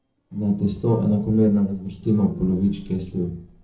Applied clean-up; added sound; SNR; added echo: neural separator model SepFormer DNS4.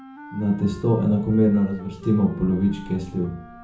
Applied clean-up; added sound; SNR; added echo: none; Wind instrument, woodwind instrument; 19 dB; reverberation time 0.6 s.